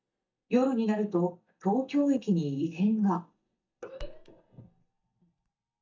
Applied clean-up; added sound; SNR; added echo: neural mask model DeepFilterNet 3.